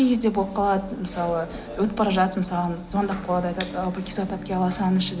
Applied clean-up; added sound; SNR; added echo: none; none; none; none.